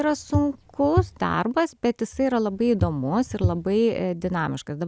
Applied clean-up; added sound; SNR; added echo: none; Walk, footsteps / Bird vocalization, bird call, bird song; 7 dB; none.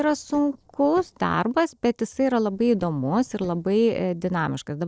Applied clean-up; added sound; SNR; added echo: neural separator model SepFormer DNS4.